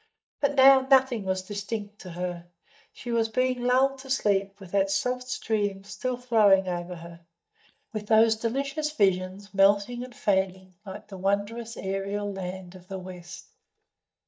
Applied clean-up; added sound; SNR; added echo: neural mask model DeepFilterNet 3.